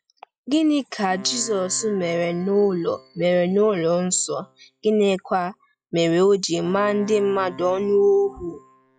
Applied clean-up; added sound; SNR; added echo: classical method log-MMSE.